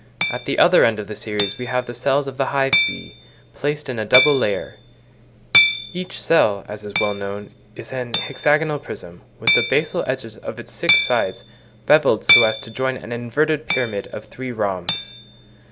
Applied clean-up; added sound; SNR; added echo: none; Hammer; 3 dB; none.